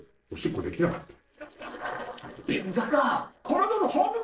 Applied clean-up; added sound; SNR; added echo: neural separator model SepFormer DNS4.